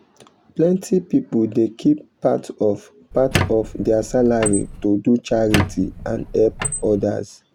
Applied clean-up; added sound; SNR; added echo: none; Squeak; 6 dB; none.